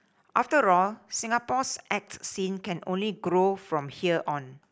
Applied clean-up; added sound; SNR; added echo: none; none; none; none.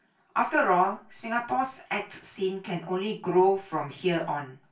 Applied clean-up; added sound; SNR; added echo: none; none; none; reverberation time 0.2 s.